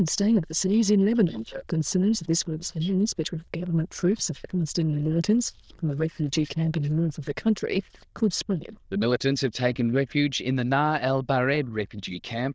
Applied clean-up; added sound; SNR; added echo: neural diffusion model UNIVERSE++.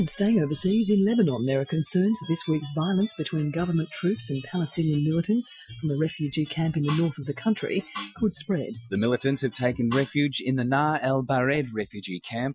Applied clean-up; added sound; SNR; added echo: classical method Wiener filter.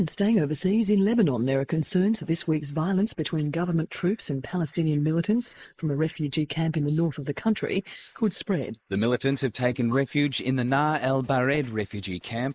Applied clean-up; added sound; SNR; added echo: neural mask model Resemble Enhance denoiser.